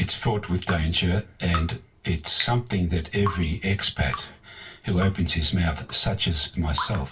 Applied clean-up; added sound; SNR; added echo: none; Drip; 14 dB; reverberation time 0.2 s.